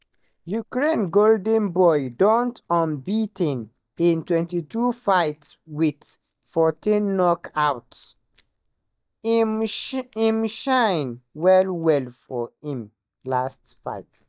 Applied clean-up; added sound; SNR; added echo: neural mask model DeepFilterNet 3.